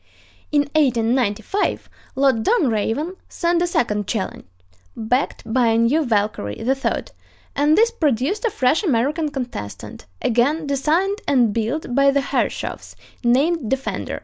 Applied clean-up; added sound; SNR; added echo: none; none; none; none.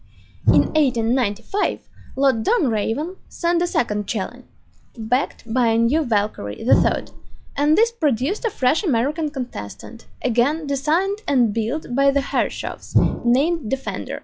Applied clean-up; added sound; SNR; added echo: classical method log-MMSE.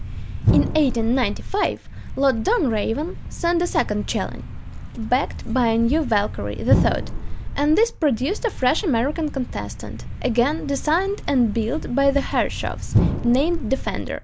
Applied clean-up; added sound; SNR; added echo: none; Thump, thud; 4 dB; none.